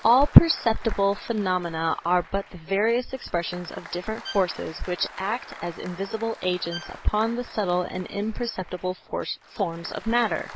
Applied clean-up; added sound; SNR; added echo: none; Bowed string instrument + Applause; 19 dB; none.